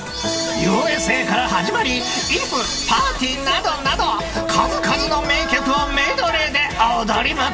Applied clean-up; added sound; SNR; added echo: none; Acoustic guitar; 10 dB; reverberation time 1.8 s.